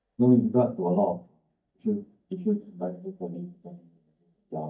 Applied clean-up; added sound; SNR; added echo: neural mask model DeepFilterNet 3.